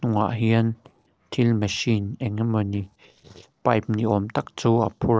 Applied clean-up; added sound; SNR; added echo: neural separator model SepFormer DNS4.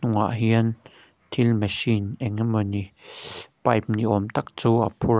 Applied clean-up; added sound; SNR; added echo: none; none; none; none.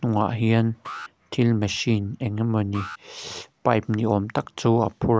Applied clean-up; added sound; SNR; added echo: none; Alarm; 20 dB; none.